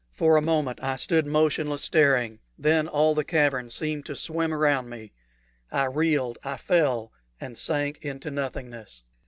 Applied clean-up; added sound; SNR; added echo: none; none; none; none.